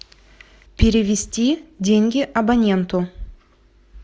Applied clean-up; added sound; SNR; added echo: none; none; none; none.